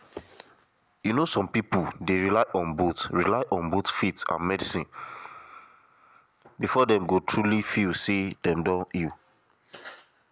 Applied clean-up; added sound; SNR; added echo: none; none; none; none.